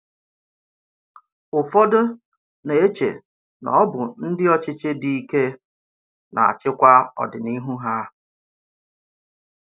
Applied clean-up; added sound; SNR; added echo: none; none; none; none.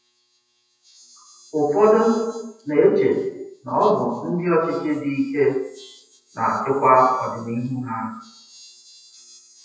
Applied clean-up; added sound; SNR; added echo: classical method WPE with log-MMSE.